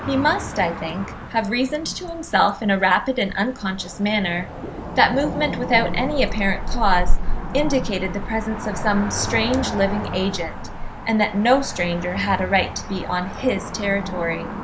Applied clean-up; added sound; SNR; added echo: none; Cricket / Motor vehicle (road); 3 dB; none.